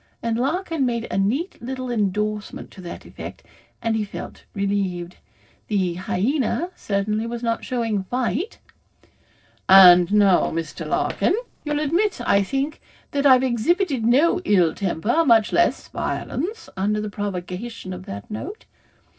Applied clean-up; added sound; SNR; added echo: neural separator model SepFormer DNS4.